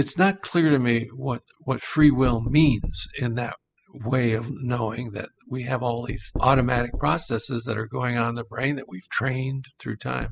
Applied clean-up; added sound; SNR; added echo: classical method spectral subtraction.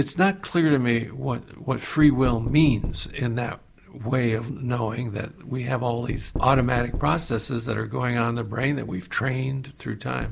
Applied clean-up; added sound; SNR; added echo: none; Knock; 12 dB; none.